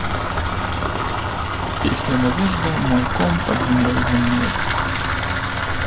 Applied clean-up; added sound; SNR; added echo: none; Bathtub (filling or washing) / Water tap, faucet; -2 dB; none.